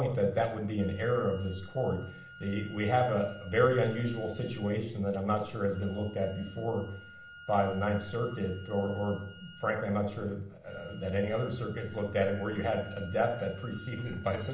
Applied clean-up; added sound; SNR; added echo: none; Wind instrument, woodwind instrument; 20 dB; reverberation time 0.6 s.